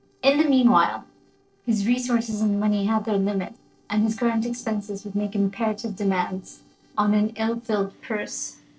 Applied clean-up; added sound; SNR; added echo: neural separator model SepFormer DNS4.